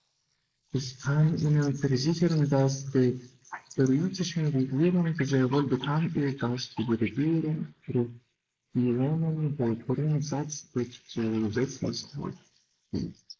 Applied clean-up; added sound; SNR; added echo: neural mask model Resemble Enhance denoiser.